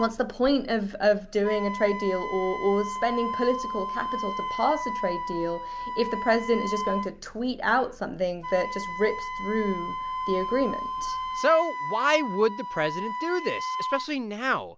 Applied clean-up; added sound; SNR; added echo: none; Wind instrument, woodwind instrument; 6 dB; none.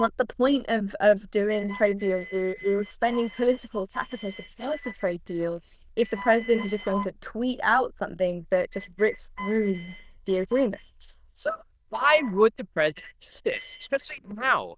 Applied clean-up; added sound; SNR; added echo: neural diffusion model UNIVERSE++.